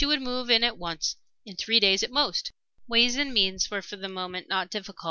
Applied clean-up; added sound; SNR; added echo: none; none; none; none.